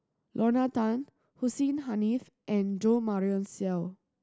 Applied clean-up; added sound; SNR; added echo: none; none; none; none.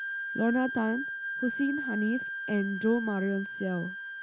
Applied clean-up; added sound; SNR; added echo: none; Wind instrument, woodwind instrument; 6 dB; none.